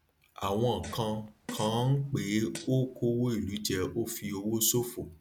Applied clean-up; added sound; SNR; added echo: none; Fart; 17 dB; none.